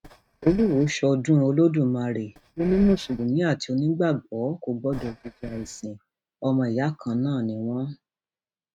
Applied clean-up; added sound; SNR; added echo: neural mask model RNNoise.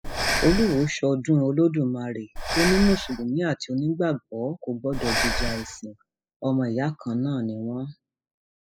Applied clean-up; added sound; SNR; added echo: classical method spectral subtraction.